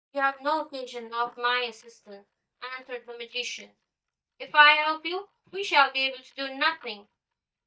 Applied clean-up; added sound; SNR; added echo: neural mask model DeepFilterNet 3.